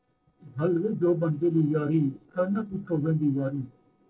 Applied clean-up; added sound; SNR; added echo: neural separator model SepFormer DNS4.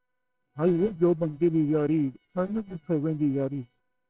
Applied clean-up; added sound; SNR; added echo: neural separator model SepFormer WHAMR!.